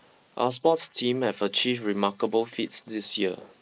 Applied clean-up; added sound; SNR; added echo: neural mask model Resemble Enhance denoiser.